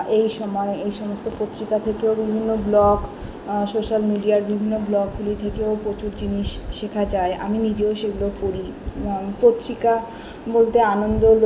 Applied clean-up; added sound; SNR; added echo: none; none; none; none.